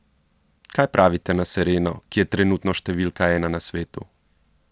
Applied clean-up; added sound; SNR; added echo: none; none; none; none.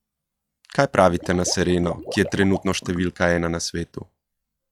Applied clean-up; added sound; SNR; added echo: classical method log-MMSE.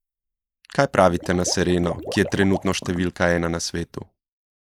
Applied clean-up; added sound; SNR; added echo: neural mask model Resemble Enhance denoiser.